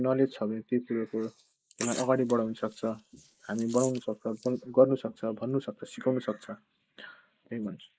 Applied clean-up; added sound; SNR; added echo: neural mask model Resemble Enhance denoiser.